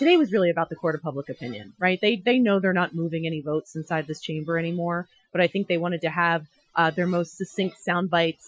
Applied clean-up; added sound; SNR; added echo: classical method Wiener filter.